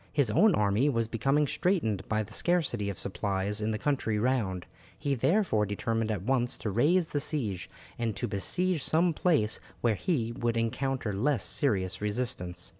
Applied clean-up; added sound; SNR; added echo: none; none; none; none.